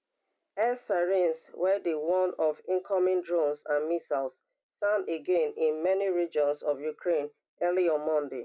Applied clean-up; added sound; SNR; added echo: none; none; none; none.